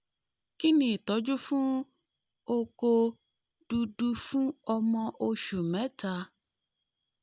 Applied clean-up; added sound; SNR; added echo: none; none; none; none.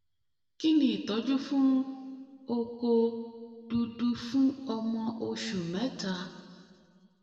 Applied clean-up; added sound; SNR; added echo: none; none; none; reverberation time 1.7 s.